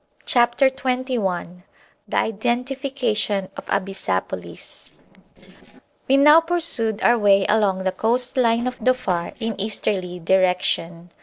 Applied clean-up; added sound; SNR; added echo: neural separator model SepFormer DNS4.